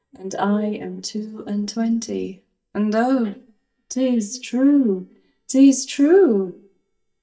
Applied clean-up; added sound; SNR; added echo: neural mask model DeepFilterNet 3.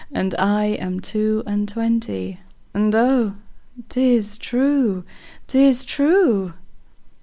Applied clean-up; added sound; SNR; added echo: none; none; none; none.